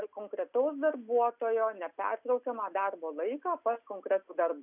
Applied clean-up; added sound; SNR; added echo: none; none; none; none.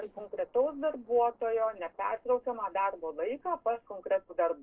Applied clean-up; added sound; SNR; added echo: neural separator model SepFormer DNS4.